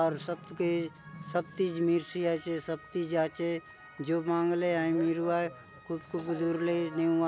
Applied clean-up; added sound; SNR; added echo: none; none; none; none.